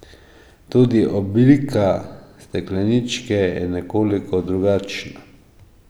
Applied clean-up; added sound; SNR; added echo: none; none; none; none.